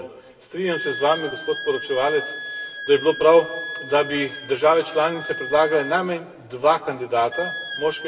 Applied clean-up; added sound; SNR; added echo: none; Wind instrument, woodwind instrument; 11 dB; reverberation time 2.8 s.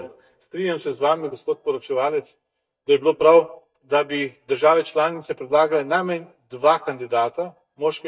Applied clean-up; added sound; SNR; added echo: neural mask model DeepFilterNet 3.